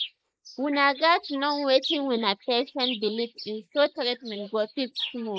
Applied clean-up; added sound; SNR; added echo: neural mask model Resemble Enhance denoiser.